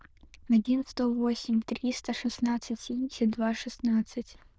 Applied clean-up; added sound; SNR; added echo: neural diffusion model UNIVERSE++.